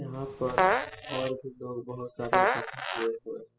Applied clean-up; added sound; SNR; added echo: classical method spectral subtraction.